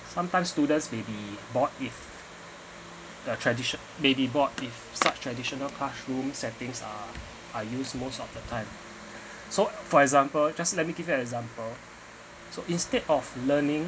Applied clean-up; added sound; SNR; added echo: none; none; none; none.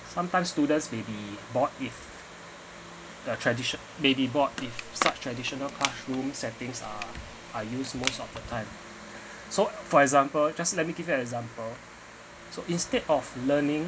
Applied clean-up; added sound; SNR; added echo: none; Crushing; 10 dB; none.